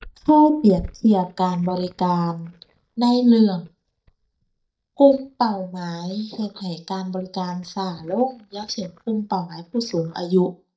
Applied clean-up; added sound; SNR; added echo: neural mask model DeepFilterNet 3.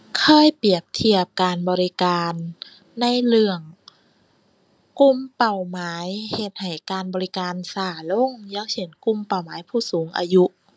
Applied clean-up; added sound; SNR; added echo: none; none; none; none.